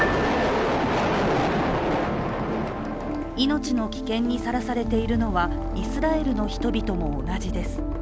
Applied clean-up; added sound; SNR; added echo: none; Piano + Squeak; 15 dB; none.